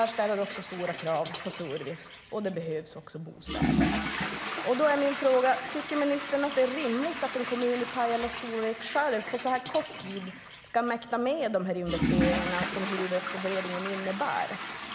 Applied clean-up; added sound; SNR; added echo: none; Toilet flush / Water; 4 dB; none.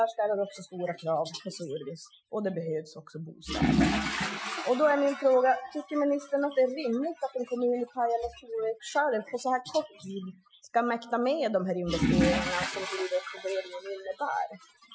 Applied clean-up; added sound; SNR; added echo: classical method Wiener filter.